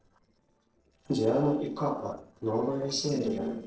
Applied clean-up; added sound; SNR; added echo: neural separator model SepFormer DNS4.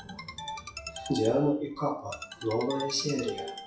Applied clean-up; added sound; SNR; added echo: classical method WPE with log-MMSE.